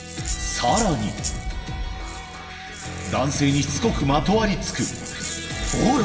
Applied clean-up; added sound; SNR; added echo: none; Rattle (instrument); 13 dB; reverberation time 2.9 s.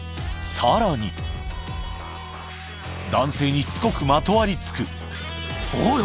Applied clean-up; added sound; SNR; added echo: none; none; none; none.